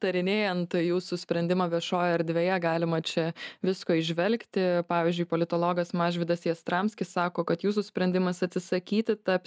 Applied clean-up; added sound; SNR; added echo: none; none; none; none.